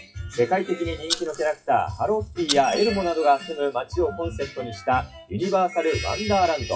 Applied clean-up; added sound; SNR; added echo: classical method WPE with log-MMSE.